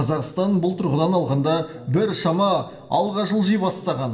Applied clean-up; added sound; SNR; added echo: none; none; none; reverberation time 0.8 s.